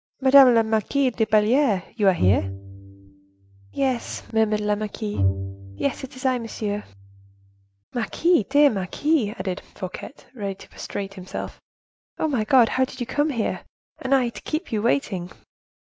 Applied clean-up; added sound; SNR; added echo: none; Bowed string instrument; 6 dB; none.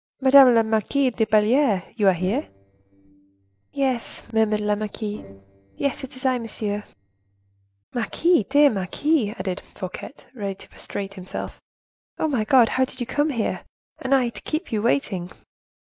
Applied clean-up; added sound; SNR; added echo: neural separator model SepFormer DNS4.